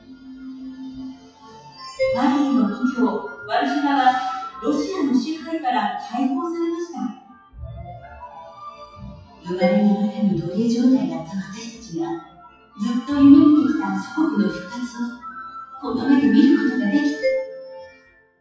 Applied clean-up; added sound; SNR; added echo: classical method WPE with log-MMSE.